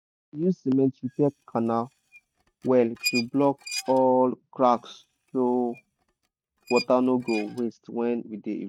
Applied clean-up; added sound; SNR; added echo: neural mask model RNNoise.